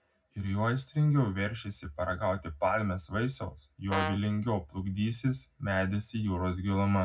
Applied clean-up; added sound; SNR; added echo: none; Brass instrument; 5 dB; reverberation time 0.4 s.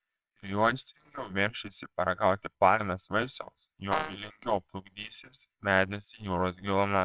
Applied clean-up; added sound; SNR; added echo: neural separator model SepFormer WHAMR!.